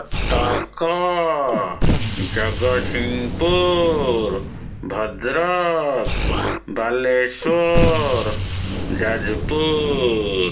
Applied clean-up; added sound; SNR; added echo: none; Explosion; 3 dB; reverberation time 0.2 s.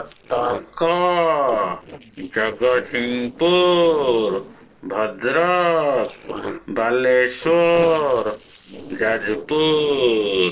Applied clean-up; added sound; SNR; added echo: neural separator model SepFormer DNS4.